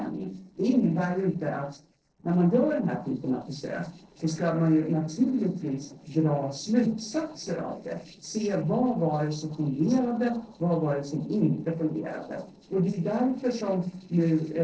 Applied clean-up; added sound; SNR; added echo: neural separator model SepFormer DNS4.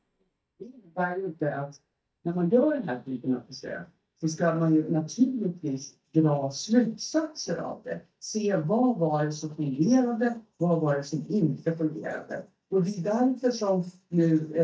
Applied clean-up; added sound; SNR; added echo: neural mask model DeepFilterNet 3.